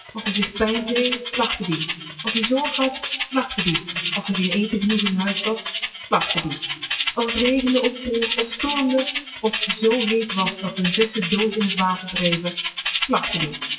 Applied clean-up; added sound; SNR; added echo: classical method WPE with log-MMSE.